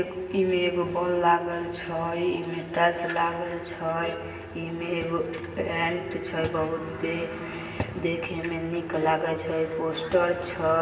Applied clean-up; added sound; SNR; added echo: none; none; none; reverberation time 1.9 s.